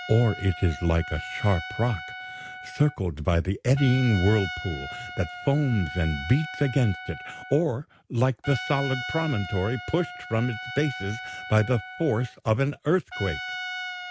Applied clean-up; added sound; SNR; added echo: none; Trumpet; 11 dB; none.